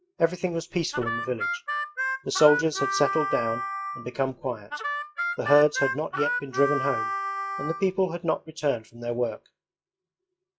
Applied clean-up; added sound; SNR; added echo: classical method log-MMSE.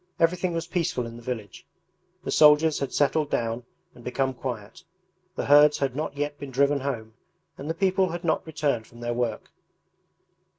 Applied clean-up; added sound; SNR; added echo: none; none; none; none.